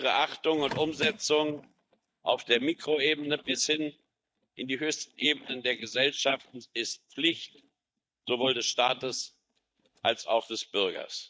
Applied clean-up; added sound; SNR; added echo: neural mask model DeepFilterNet 3.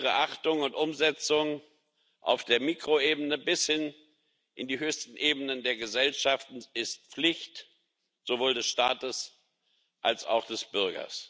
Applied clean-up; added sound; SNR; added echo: none; none; none; none.